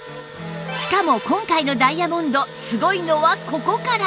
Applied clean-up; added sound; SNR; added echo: none; Engine / Drill; 19 dB; none.